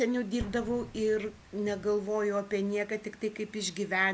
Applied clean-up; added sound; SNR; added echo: none; Explosion; 19 dB; none.